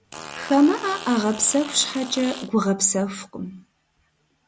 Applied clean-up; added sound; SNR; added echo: none; Fart; 14 dB; none.